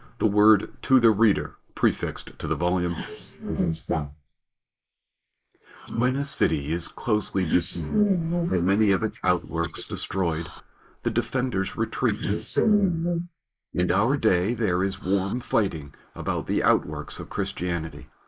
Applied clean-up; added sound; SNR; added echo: neural mask model Resemble Enhance denoiser.